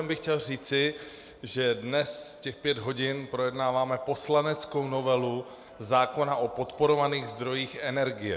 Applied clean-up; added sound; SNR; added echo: none; none; none; none.